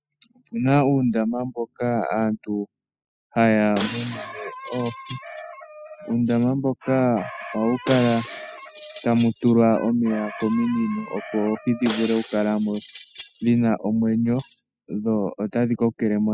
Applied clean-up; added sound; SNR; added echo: classical method spectral subtraction.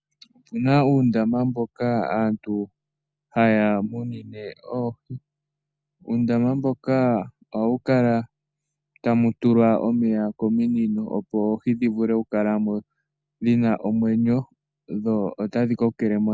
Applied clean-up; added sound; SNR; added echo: none; none; none; none.